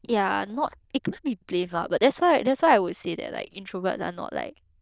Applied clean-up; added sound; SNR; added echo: neural diffusion model UNIVERSE++.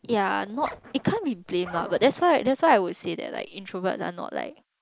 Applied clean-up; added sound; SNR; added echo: neural mask model Resemble Enhance denoiser.